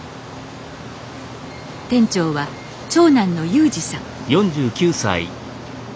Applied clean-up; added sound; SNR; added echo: none; none; none; none.